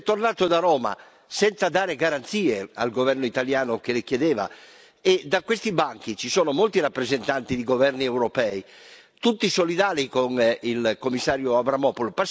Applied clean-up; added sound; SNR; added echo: none; none; none; none.